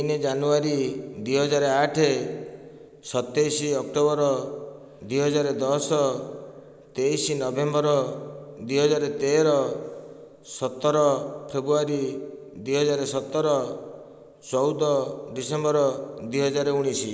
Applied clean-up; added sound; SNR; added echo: none; none; none; none.